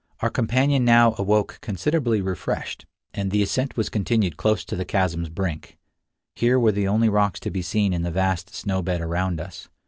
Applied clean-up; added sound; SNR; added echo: none; none; none; none.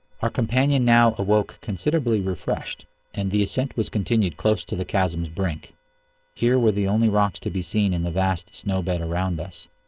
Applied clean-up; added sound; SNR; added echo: neural separator model SepFormer DNS4.